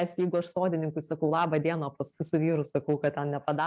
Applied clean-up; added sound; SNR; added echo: neural mask model Resemble Enhance denoiser.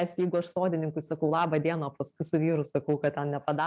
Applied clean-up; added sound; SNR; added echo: none; none; none; none.